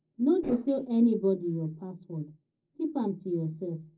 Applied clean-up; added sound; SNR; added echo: neural separator model SepFormer DNS4.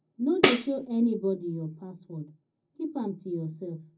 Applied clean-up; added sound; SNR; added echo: none; Tambourine; -1 dB; reverberation time 0.4 s.